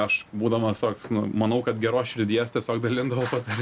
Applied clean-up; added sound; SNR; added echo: none; Traffic noise, roadway noise; 19 dB; none.